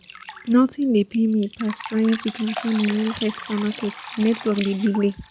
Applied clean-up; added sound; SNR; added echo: none; Drip; 14 dB; none.